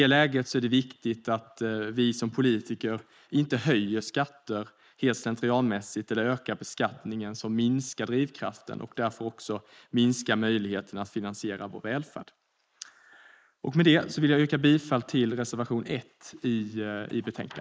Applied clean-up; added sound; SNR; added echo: neural mask model Resemble Enhance denoiser.